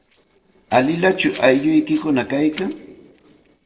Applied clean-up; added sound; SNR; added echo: neural separator model SepFormer DNS4.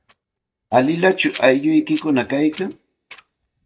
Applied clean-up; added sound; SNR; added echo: neural mask model DeepFilterNet 3.